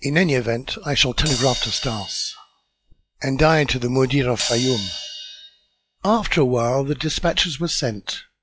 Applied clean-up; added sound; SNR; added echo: classical method log-MMSE.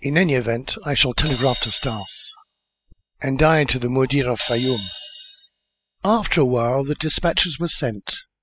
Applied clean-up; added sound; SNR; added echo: classical method spectral subtraction.